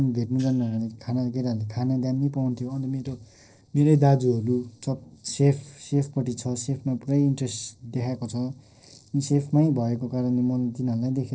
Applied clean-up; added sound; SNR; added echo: neural separator model SepFormer DNS4.